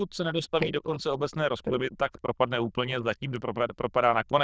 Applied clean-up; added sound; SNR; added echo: neural diffusion model UNIVERSE++.